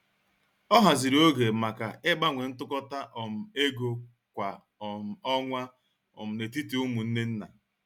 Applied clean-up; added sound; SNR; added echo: none; none; none; none.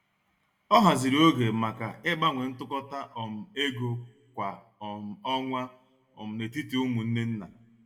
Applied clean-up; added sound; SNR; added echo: none; none; none; reverberation time 0.7 s.